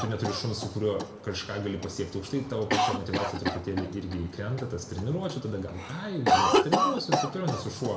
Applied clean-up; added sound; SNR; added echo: none; Cough; -1 dB; reverberation time 0.8 s.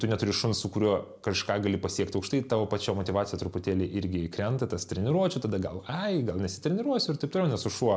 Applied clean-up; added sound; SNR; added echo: none; none; none; none.